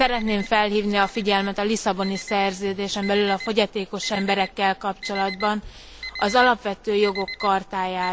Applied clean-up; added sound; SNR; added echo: none; Alarm; 14 dB; none.